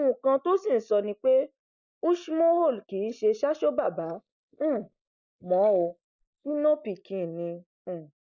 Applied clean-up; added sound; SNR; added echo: neural mask model Resemble Enhance denoiser.